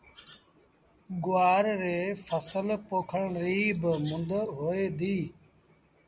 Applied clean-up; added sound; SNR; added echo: none; none; none; none.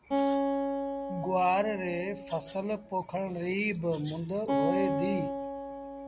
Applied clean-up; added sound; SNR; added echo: none; Acoustic guitar; 1 dB; none.